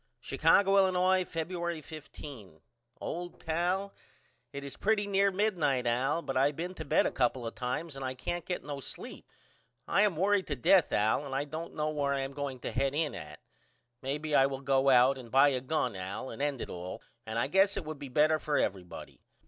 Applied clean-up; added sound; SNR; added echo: neural separator model SepFormer DNS4.